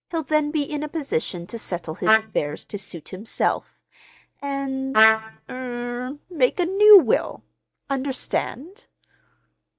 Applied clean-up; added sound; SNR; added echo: neural mask model DeepFilterNet 3.